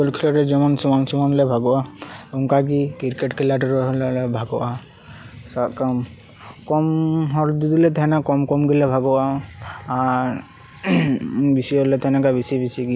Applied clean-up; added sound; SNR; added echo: none; none; none; none.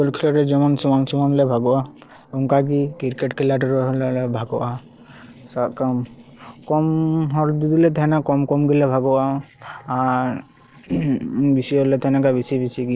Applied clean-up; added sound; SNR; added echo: neural separator model SepFormer DNS4.